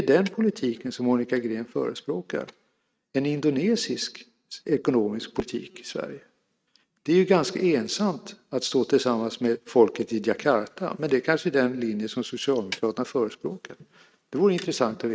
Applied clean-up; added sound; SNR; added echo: neural mask model RNNoise.